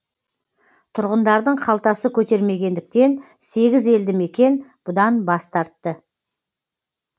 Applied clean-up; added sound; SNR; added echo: none; none; none; none.